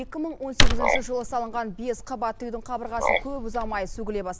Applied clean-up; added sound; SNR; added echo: none; Tearing / Wood + Frog; -5 dB; none.